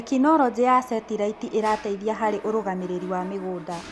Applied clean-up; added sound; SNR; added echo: none; Mechanisms; 18 dB; none.